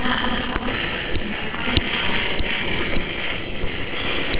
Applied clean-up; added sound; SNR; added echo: neural separator model SepFormer WHAMR!.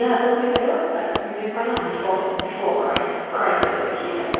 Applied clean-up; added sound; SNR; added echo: none; Wood; 11 dB; reverberation time 2.2 s.